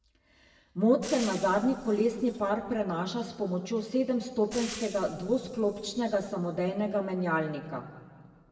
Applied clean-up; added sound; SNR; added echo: none; Frying (food); 15 dB; reverberation time 1.6 s.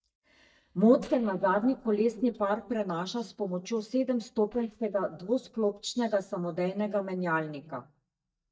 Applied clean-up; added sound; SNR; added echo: neural mask model DeepFilterNet 3.